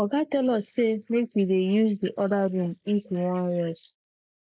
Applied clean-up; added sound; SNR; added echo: neural mask model Resemble Enhance denoiser.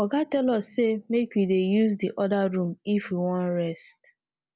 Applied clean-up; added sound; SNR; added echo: none; none; none; none.